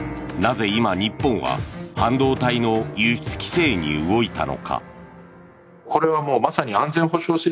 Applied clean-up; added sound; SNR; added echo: none; none; none; none.